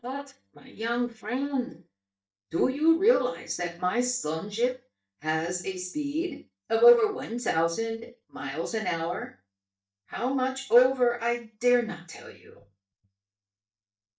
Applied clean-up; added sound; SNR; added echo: neural mask model DeepFilterNet 3.